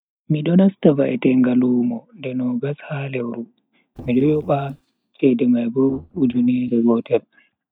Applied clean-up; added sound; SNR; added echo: neural mask model DeepFilterNet 3.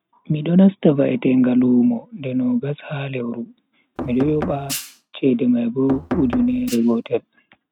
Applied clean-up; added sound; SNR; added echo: neural mask model RNNoise.